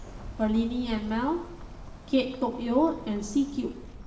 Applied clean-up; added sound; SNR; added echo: none; Bird; 13 dB; reverberation time 1.0 s.